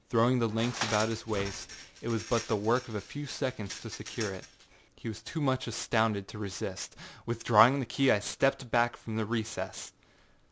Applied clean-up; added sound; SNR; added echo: none; none; none; none.